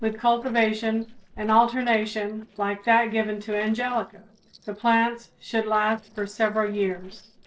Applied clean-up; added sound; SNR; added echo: neural separator model SepFormer DNS4.